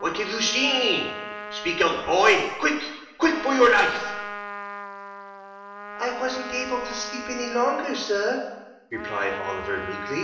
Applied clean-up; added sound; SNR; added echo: none; Trumpet; 11 dB; reverberation time 1.0 s.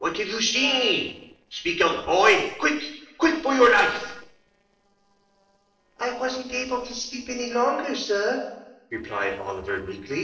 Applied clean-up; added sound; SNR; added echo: neural separator model SepFormer DNS4.